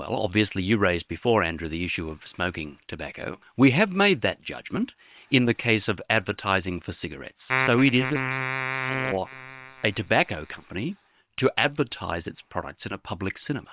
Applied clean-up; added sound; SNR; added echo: neural separator model SepFormer WHAM!.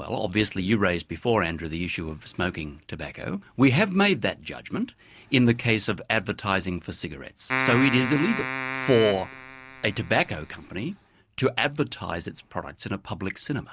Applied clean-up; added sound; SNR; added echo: none; Keyboard (musical); 5 dB; none.